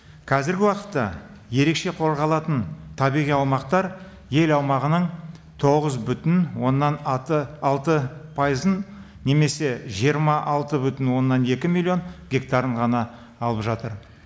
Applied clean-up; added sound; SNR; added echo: none; none; none; none.